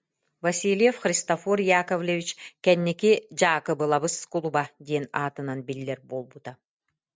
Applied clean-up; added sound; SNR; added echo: none; none; none; none.